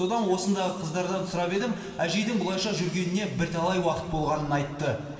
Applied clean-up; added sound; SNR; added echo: none; none; none; reverberation time 2.4 s.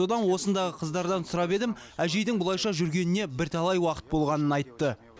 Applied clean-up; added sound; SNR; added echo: none; none; none; none.